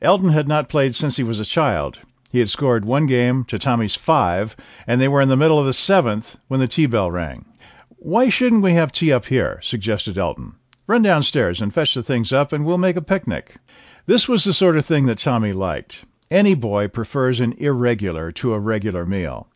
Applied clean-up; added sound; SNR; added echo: none; none; none; none.